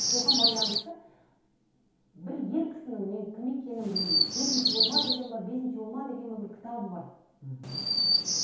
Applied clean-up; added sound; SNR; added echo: none; Chirp, tweet; -4 dB; reverberation time 2.2 s.